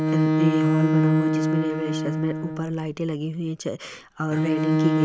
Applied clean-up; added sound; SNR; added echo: none; Bowed string instrument; -4 dB; none.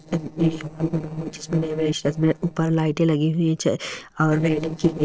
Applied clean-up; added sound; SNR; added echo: neural separator model SepFormer DNS4.